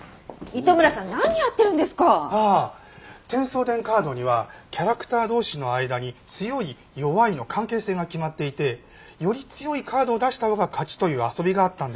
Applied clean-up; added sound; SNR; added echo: none; none; none; none.